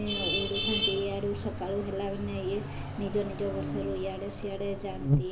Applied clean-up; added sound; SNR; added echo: none; Buzz; 4 dB; none.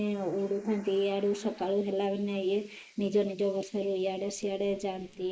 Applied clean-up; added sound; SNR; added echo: neural mask model Resemble Enhance denoiser.